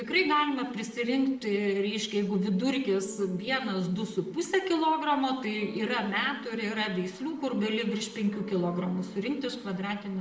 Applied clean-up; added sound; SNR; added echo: neural separator model SepFormer DNS4.